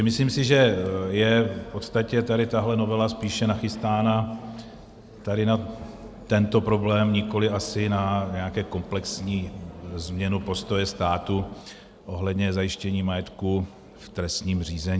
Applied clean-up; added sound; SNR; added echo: none; none; none; none.